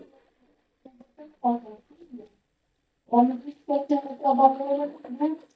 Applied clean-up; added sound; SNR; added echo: neural mask model DeepFilterNet 3.